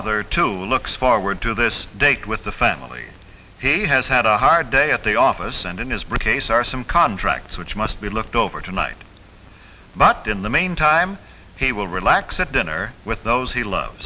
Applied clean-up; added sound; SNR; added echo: none; none; none; none.